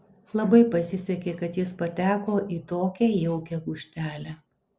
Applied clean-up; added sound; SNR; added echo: none; none; none; none.